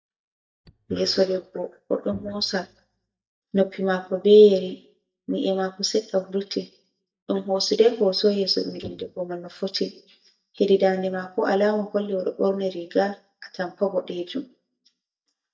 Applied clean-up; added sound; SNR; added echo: neural mask model DeepFilterNet 3.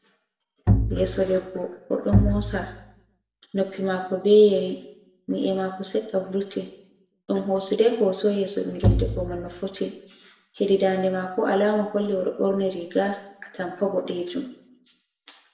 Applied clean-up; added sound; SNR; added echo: none; Bowed string instrument; 0 dB; reverberation time 0.7 s.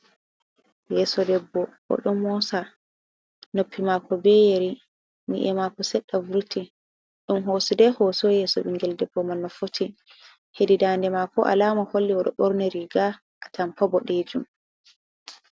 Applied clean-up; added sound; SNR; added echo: none; none; none; none.